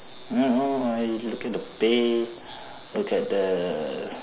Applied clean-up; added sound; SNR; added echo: none; none; none; none.